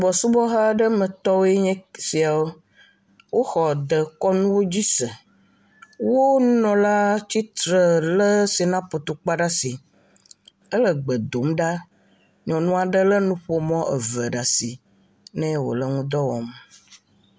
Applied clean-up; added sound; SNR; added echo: none; none; none; none.